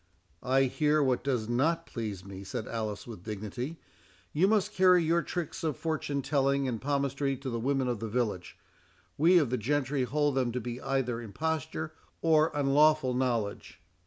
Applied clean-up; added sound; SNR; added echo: none; none; none; none.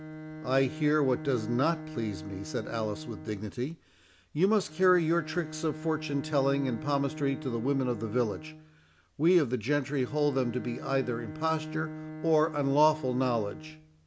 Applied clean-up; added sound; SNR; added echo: none; Bowed string instrument; 12 dB; none.